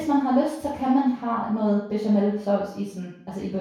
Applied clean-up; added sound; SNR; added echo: none; none; none; reverberation time 0.6 s.